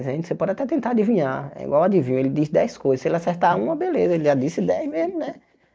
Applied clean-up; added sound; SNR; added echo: neural mask model DeepFilterNet 3.